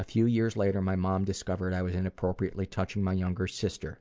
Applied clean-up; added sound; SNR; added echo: none; none; none; none.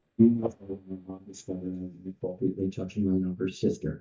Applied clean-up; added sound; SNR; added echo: neural mask model DeepFilterNet 3.